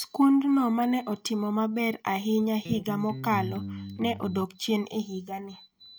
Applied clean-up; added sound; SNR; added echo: none; Electric guitar; 9 dB; none.